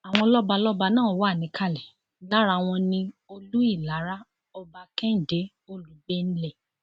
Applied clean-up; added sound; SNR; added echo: none; none; none; none.